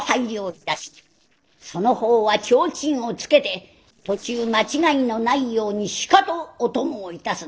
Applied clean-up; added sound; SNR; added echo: neural separator model SepFormer DNS4.